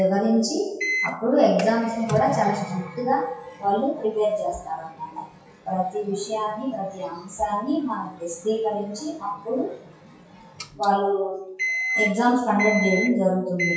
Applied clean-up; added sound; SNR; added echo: classical method WPE with log-MMSE.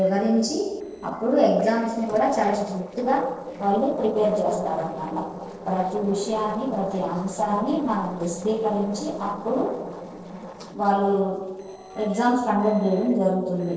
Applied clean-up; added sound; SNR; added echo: neural separator model SepFormer DNS4.